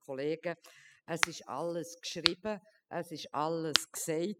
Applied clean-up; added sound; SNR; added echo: classical method spectral subtraction.